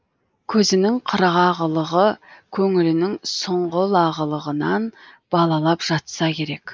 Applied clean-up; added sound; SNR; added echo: neural mask model Resemble Enhance denoiser.